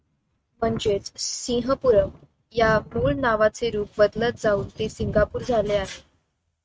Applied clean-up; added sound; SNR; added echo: neural mask model RNNoise.